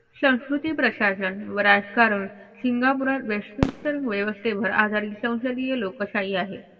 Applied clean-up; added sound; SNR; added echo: none; Fireworks; 10 dB; reverberation time 0.9 s.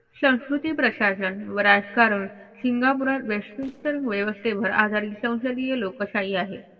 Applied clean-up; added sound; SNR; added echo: neural separator model SepFormer DNS4.